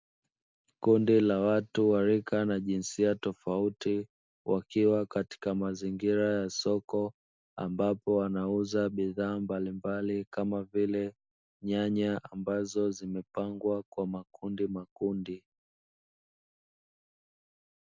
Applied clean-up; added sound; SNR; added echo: none; none; none; none.